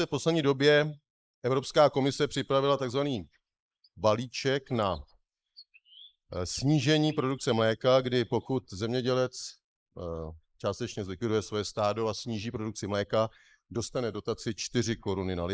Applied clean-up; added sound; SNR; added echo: neural mask model Resemble Enhance denoiser.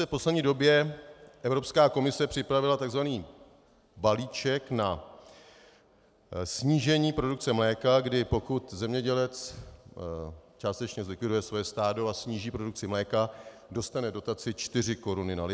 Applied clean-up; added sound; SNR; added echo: none; none; none; none.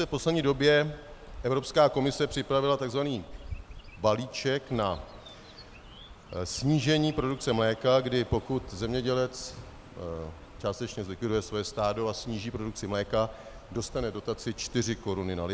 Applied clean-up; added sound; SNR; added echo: none; Chirp, tweet; 17 dB; none.